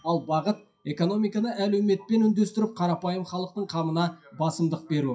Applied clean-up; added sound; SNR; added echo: classical method WPE with log-MMSE.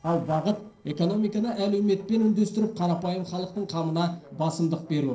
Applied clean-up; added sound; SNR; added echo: neural separator model SepFormer DNS4.